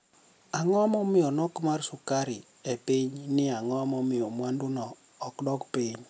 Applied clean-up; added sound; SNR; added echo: none; none; none; none.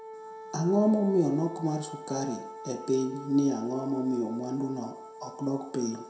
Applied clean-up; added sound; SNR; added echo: none; Wind instrument, woodwind instrument; 14 dB; reverberation time 0.6 s.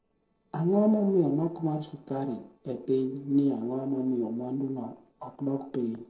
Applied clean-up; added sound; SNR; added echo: neural separator model SepFormer DNS4.